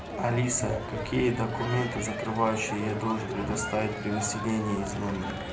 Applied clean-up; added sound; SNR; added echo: none; Crowd; 6 dB; reverberation time 0.5 s.